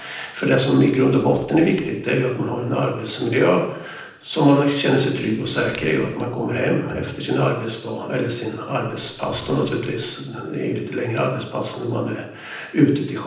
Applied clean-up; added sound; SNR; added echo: neural separator model SepFormer DNS4.